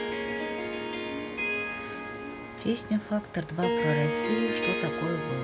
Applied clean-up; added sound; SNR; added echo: none; Harp; 0 dB; none.